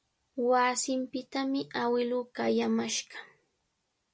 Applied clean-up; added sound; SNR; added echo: none; none; none; none.